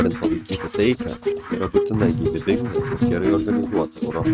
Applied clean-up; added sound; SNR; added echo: neural mask model RNNoise.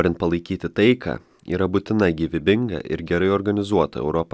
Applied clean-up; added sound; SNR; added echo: none; none; none; none.